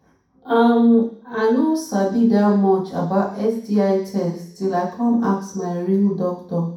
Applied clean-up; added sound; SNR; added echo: none; none; none; reverberation time 0.6 s.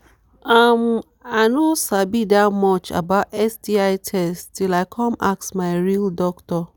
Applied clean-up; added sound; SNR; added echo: none; none; none; none.